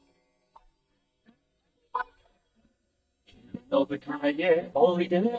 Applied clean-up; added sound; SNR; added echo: neural mask model DeepFilterNet 3.